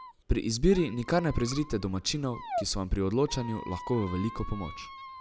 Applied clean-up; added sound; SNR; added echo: none; Squeak; 13 dB; none.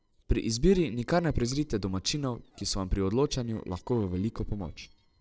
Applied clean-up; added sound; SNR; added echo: neural separator model SepFormer DNS4.